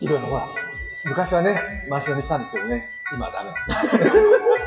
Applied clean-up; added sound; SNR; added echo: classical method WPE with log-MMSE.